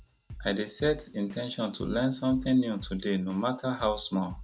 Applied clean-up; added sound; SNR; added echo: none; Drum / Drum kit; 17 dB; none.